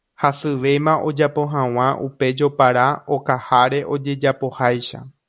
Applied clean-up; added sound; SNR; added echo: none; none; none; none.